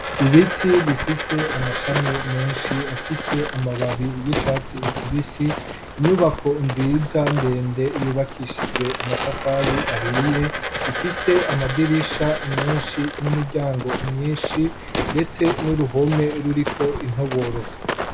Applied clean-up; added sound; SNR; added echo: none; Coin (dropping) + Walk, footsteps; 5 dB; none.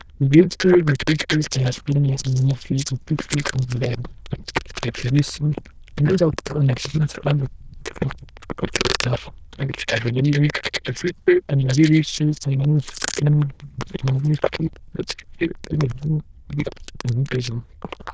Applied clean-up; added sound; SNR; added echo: neural diffusion model UNIVERSE++.